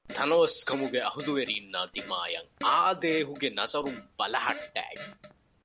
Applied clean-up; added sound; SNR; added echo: none; Fart; 15 dB; none.